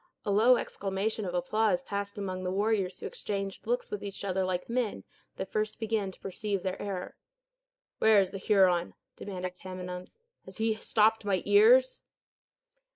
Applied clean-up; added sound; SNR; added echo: neural mask model Resemble Enhance denoiser.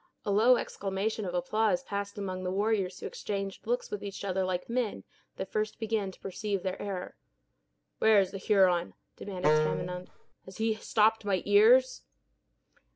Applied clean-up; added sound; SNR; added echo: none; Wind instrument, woodwind instrument; 0 dB; none.